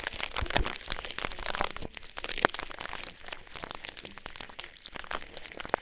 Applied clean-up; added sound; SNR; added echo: neural separator model SepFormer WHAMR!.